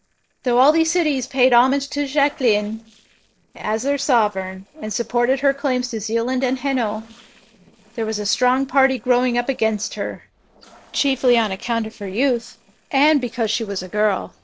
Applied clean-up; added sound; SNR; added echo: neural separator model SepFormer DNS4.